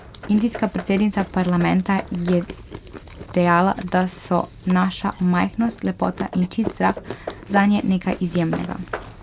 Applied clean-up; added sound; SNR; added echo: none; Hammer / Wood + Chewing, mastication; 14 dB; none.